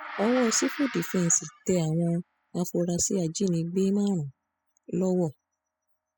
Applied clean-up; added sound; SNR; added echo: classical method spectral subtraction.